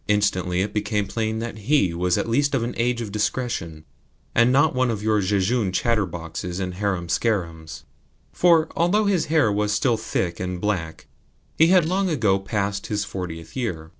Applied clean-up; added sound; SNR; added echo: neural separator model SepFormer DNS4.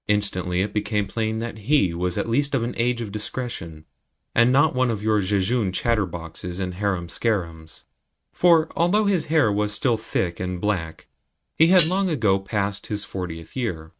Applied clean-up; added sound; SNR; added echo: neural mask model RNNoise.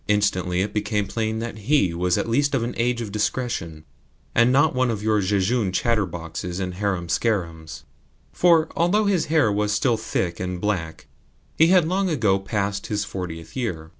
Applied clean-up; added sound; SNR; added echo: none; none; none; none.